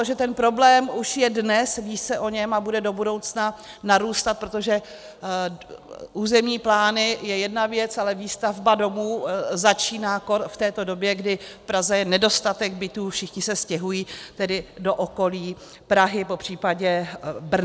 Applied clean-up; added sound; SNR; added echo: none; none; none; none.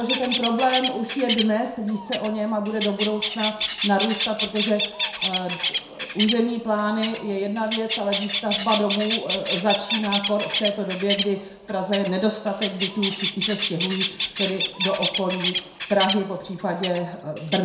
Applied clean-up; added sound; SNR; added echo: none; Bird; 3 dB; reverberation time 0.5 s.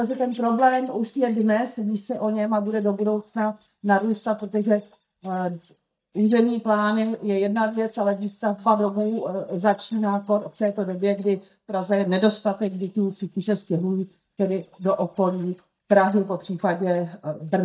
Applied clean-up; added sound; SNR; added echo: neural mask model DeepFilterNet 3.